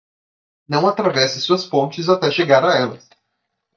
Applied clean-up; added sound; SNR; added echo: neural mask model DeepFilterNet 3.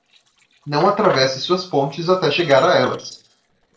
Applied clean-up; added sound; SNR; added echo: neural separator model SepFormer DNS4.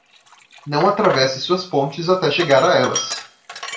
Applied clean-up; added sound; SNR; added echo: none; Sink (filling or washing); 13 dB; reverberation time 0.3 s.